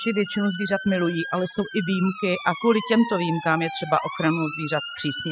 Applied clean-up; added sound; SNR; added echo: classical method spectral subtraction.